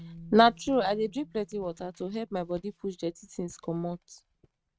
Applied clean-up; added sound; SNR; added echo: neural mask model RNNoise.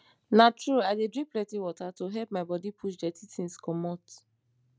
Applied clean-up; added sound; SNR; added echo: none; none; none; none.